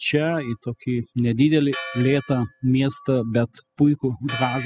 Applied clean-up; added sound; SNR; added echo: classical method spectral subtraction.